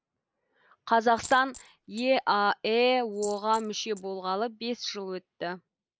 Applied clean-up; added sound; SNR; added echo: neural mask model Resemble Enhance denoiser.